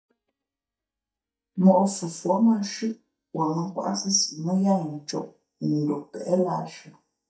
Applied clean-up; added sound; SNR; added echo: neural mask model DeepFilterNet 3.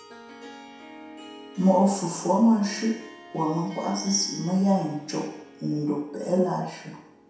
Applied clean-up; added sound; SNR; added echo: none; Harp; 19 dB; reverberation time 0.7 s.